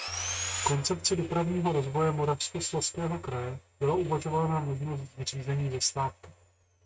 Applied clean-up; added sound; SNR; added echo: neural mask model RNNoise.